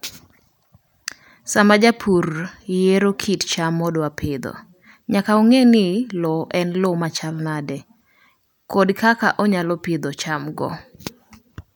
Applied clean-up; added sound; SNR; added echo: none; none; none; none.